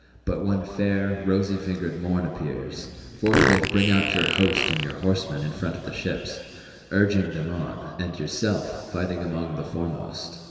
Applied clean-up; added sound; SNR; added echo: none; Fart; 1 dB; reverberation time 2.5 s.